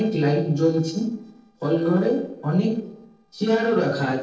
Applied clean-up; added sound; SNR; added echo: neural separator model SepFormer DNS4.